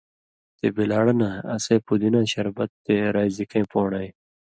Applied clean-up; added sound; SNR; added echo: none; none; none; none.